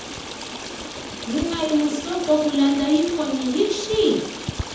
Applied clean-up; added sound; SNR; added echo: none; Stream; 10 dB; reverberation time 1.1 s.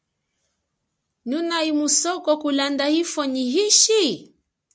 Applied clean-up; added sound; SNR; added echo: none; none; none; none.